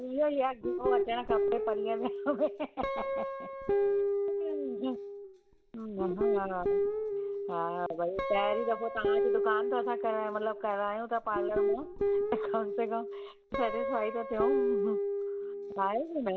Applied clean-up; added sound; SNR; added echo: none; Guitar; -2 dB; none.